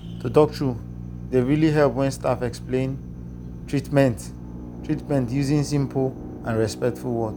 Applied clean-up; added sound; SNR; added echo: none; Drill; 11 dB; none.